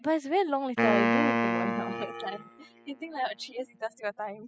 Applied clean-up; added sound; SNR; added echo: classical method spectral subtraction.